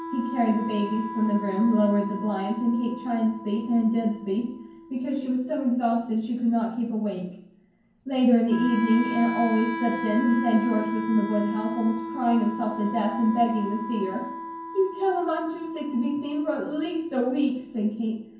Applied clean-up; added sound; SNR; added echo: none; Wind instrument, woodwind instrument; 10 dB; reverberation time 0.9 s.